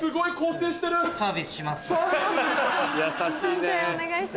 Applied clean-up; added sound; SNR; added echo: none; Telephone; 19 dB; none.